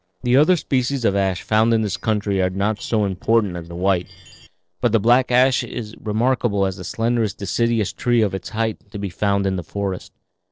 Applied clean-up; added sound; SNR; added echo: neural separator model SepFormer DNS4.